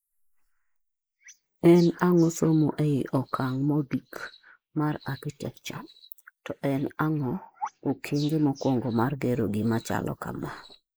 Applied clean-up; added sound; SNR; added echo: neural mask model Resemble Enhance denoiser.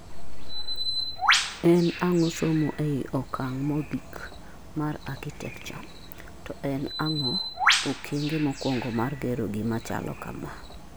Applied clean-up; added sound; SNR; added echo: none; Bird; 5 dB; none.